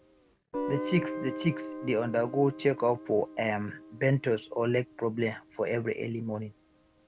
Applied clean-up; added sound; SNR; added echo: none; Guitar; 10 dB; none.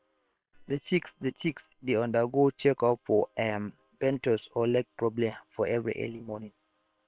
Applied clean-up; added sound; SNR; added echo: neural separator model SepFormer WHAM!.